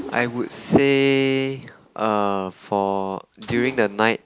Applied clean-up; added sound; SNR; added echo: none; Mechanisms; 18 dB; none.